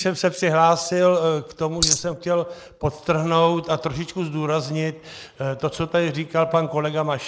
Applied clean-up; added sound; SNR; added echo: neural mask model Resemble Enhance denoiser.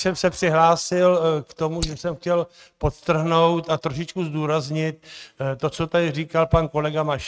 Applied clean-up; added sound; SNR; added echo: neural mask model RNNoise.